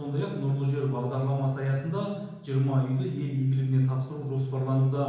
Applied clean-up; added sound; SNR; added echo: none; none; none; reverberation time 1.0 s.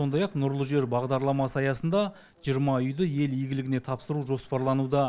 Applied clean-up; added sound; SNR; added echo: none; none; none; none.